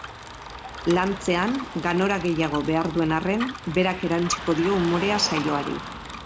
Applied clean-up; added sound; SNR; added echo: none; Car passing by / Traffic noise, roadway noise + Bicycle; 10 dB; none.